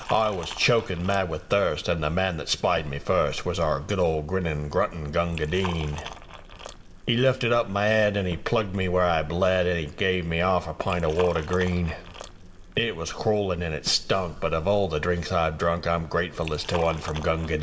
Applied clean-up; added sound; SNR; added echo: none; Liquid; 15 dB; reverberation time 1.1 s.